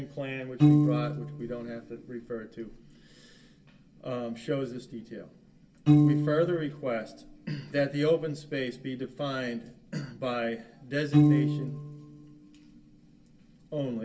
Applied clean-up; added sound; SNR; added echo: none; Piano; -3 dB; reverberation time 0.2 s.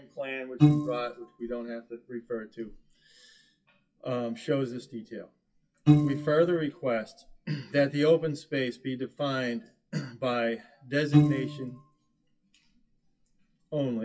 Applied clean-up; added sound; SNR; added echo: classical method WPE with log-MMSE.